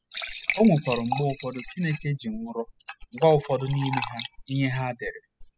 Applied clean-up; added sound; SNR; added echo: classical method spectral subtraction.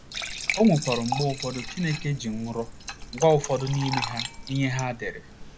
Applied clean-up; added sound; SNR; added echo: none; Fill (with liquid) / Trickle, dribble / Glass; 8 dB; none.